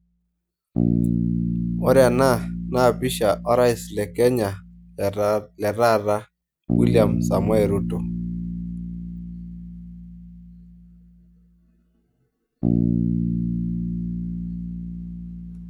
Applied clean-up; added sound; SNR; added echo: none; Bass guitar; 2 dB; none.